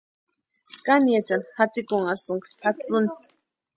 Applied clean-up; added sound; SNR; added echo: none; none; none; none.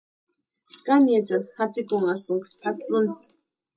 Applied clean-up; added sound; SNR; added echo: none; none; none; reverberation time 0.2 s.